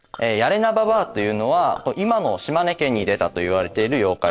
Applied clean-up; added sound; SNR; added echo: neural separator model SepFormer DNS4.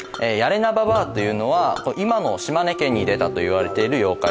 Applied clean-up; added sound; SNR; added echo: none; Chink, clink; 19 dB; none.